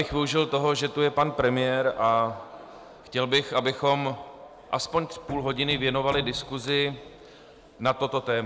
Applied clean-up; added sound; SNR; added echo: none; Knock; 14 dB; none.